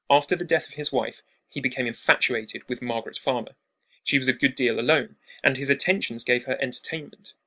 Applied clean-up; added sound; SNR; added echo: none; none; none; none.